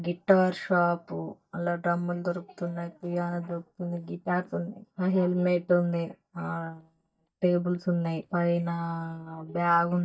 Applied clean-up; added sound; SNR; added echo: neural mask model DeepFilterNet 3.